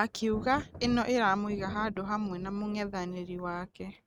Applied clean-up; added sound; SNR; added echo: neural mask model RNNoise.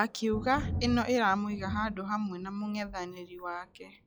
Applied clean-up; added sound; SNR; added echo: classical method log-MMSE.